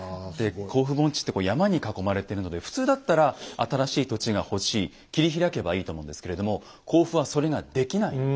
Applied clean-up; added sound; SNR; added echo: none; none; none; none.